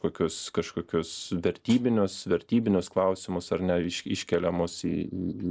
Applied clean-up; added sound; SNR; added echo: neural mask model Resemble Enhance denoiser.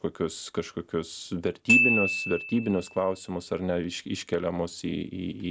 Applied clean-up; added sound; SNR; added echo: none; Glockenspiel; 0 dB; none.